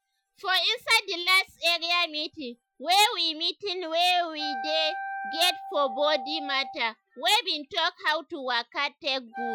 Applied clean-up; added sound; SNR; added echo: classical method Wiener filter.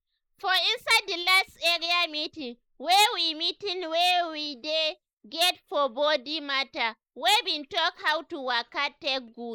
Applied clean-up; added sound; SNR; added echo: neural mask model Resemble Enhance denoiser.